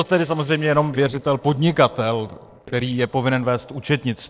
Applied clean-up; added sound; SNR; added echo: neural separator model SepFormer DNS4.